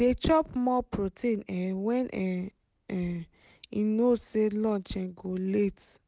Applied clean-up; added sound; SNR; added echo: none; none; none; none.